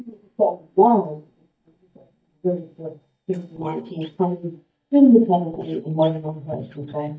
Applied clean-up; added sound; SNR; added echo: neural mask model DeepFilterNet 3.